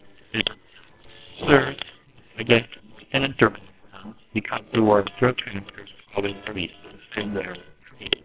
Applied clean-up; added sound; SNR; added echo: neural separator model SepFormer WHAMR!.